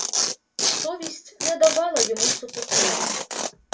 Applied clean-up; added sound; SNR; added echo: none; Tearing; -2 dB; reverberation time 0.2 s.